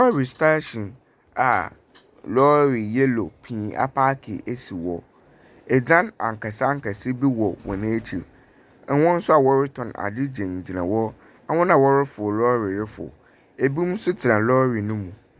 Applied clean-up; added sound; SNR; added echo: none; none; none; none.